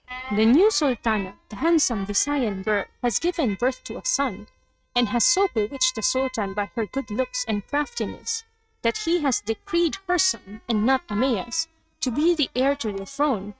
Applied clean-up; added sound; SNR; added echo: neural mask model RNNoise.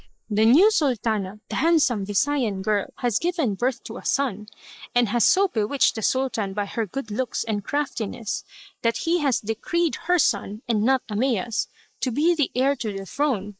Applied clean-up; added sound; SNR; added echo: neural mask model Resemble Enhance denoiser.